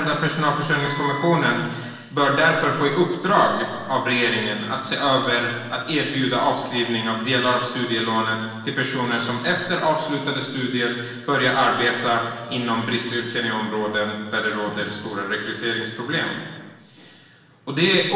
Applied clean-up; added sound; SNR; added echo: none; Wind instrument, woodwind instrument; 11 dB; reverberation time 1.2 s.